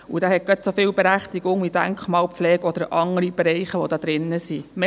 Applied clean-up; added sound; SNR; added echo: none; none; none; none.